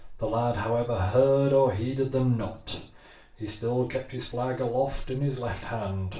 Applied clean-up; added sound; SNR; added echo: none; none; none; reverberation time 0.3 s.